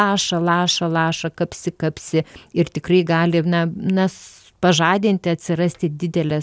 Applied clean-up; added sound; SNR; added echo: none; none; none; none.